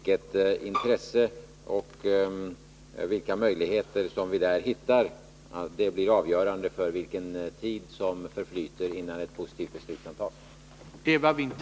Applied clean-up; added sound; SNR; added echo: none; Bowed string instrument; 6 dB; none.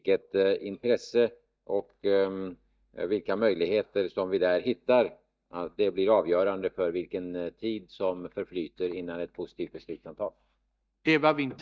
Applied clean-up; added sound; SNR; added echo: neural mask model DeepFilterNet 3.